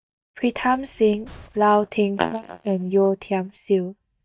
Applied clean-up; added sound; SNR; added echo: neural mask model DeepFilterNet 3.